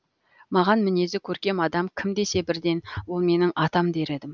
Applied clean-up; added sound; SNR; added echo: neural mask model Resemble Enhance denoiser.